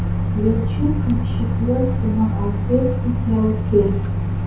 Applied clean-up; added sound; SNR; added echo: none; Microwave oven; -1 dB; reverberation time 0.5 s.